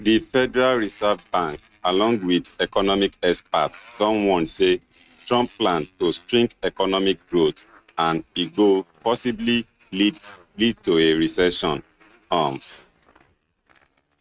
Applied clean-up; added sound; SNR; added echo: neural mask model RNNoise.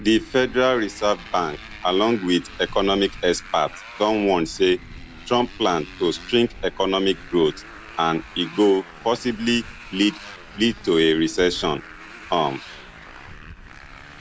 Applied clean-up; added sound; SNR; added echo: none; Motorcycle; 17 dB; none.